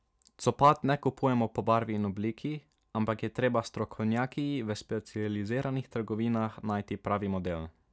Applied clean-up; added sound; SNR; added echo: none; none; none; none.